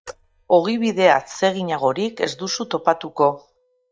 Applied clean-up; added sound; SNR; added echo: neural mask model DeepFilterNet 3.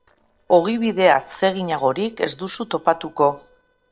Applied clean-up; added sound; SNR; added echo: neural separator model SepFormer DNS4.